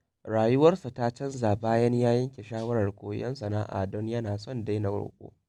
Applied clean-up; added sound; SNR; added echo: none; none; none; none.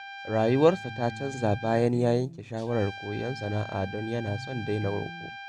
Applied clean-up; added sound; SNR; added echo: none; Electric guitar + Trumpet; 12 dB; none.